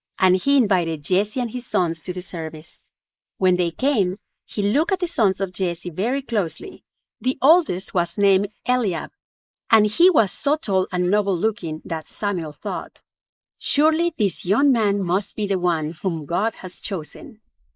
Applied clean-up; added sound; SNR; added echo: neural mask model Resemble Enhance denoiser.